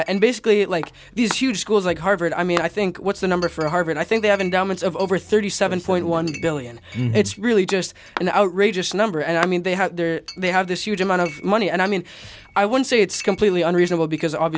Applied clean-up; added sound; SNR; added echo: none; Chink, clink; 19 dB; none.